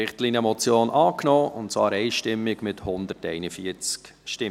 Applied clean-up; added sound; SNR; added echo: none; none; none; none.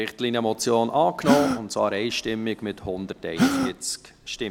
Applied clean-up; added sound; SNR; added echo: none; Gasp; 3 dB; none.